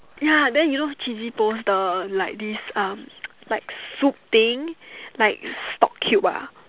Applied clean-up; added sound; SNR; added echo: none; none; none; none.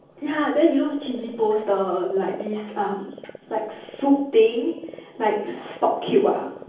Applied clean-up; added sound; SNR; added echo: none; Frog; 19 dB; reverberation time 0.7 s.